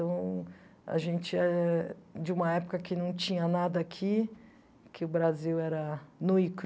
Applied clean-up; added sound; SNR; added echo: none; none; none; none.